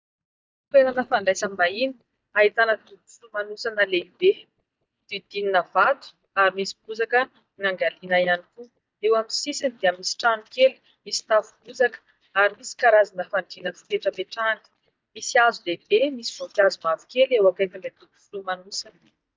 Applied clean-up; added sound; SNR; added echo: neural mask model DeepFilterNet 3.